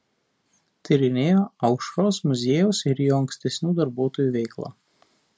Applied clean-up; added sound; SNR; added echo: none; none; none; none.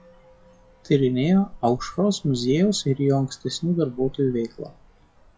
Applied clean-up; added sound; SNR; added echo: classical method log-MMSE.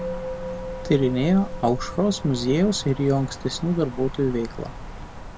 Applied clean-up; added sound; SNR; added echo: none; Wind + Musical instrument; 10 dB; none.